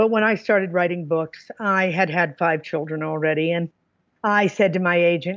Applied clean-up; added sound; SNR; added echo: none; none; none; none.